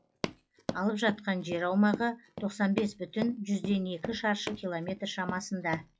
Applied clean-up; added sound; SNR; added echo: classical method log-MMSE.